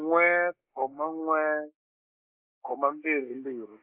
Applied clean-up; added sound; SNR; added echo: neural mask model Resemble Enhance denoiser.